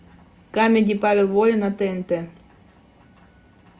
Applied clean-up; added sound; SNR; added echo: none; none; none; none.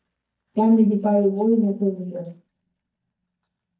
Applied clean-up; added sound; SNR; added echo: neural mask model DeepFilterNet 3.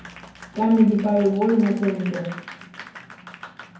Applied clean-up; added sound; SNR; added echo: none; Applause; 18 dB; reverberation time 0.9 s.